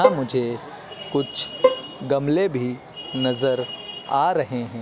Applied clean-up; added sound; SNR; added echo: none; Bowed string instrument; 2 dB; none.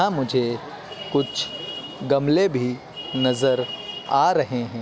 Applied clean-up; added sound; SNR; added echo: none; none; none; none.